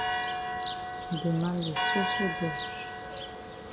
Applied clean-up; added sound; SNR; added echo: none; Church bell; -2 dB; none.